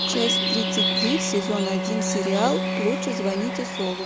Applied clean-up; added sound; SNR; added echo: none; Bowed string instrument + Bird; -1 dB; none.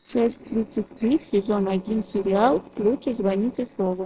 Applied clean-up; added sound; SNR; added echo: neural separator model SepFormer DNS4.